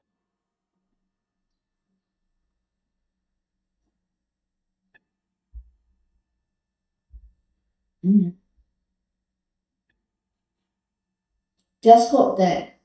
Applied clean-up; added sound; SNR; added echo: neural mask model DeepFilterNet 3.